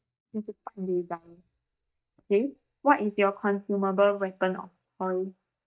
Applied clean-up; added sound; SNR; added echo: neural mask model DeepFilterNet 3.